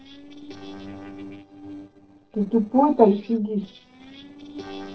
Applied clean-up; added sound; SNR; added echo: neural separator model SepFormer DNS4.